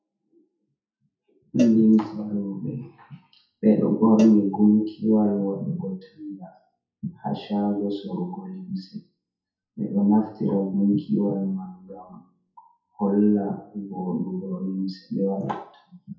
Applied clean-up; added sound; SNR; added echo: classical method WPE with log-MMSE.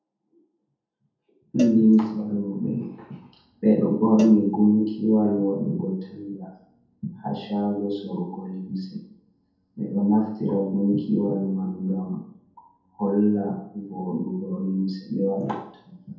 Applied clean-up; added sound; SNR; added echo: none; Cowbell; 17 dB; reverberation time 0.7 s.